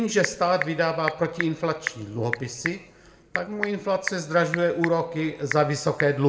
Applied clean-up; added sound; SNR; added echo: none; Telephone / Typing; 10 dB; reverberation time 0.7 s.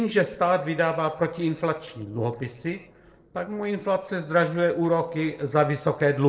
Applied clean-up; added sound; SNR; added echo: neural separator model SepFormer DNS4.